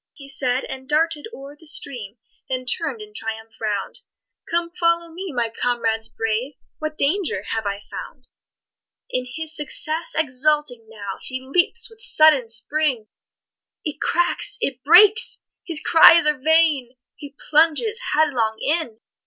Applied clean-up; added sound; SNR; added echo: none; none; none; none.